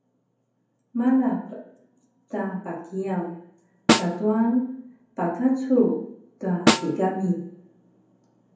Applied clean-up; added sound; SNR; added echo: none; Snare drum; 0 dB; reverberation time 0.7 s.